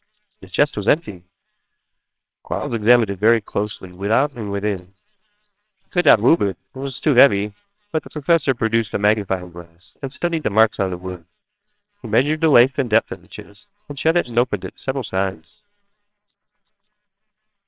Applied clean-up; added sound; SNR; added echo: neural separator model SepFormer WHAMR!.